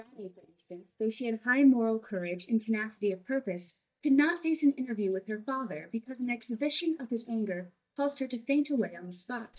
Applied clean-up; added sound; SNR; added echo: neural mask model DeepFilterNet 3.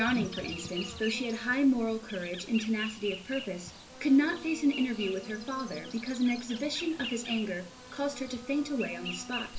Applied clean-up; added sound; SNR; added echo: none; Insect; 11 dB; reverberation time 0.3 s.